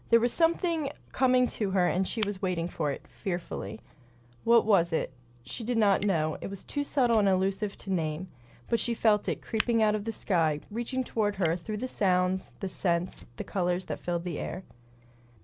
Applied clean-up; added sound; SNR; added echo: none; Fire; 18 dB; none.